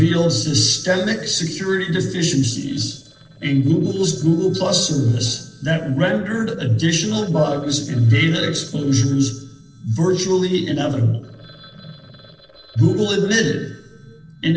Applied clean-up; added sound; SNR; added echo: neural separator model SepFormer DNS4.